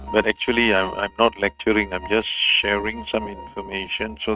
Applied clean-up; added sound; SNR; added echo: neural mask model RNNoise.